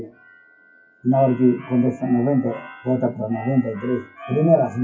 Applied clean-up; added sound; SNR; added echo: classical method WPE with log-MMSE.